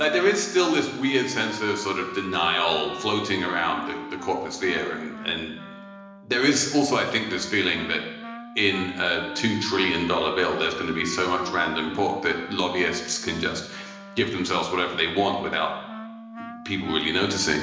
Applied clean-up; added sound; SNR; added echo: none; Wind instrument, woodwind instrument; 12 dB; reverberation time 1.0 s.